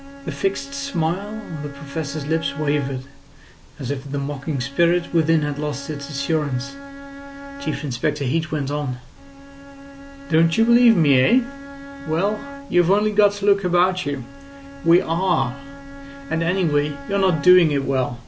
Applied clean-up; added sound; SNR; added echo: none; Bowed string instrument; 16 dB; none.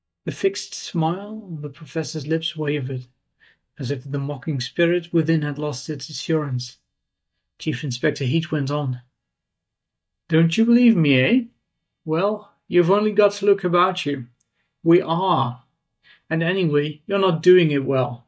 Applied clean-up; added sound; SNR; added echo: neural mask model DeepFilterNet 3.